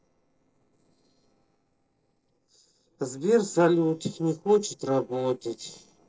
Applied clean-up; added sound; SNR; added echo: neural separator model SepFormer DNS4.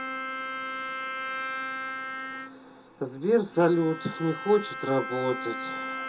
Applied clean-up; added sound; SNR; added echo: none; Bowed string instrument; 6 dB; reverberation time 0.2 s.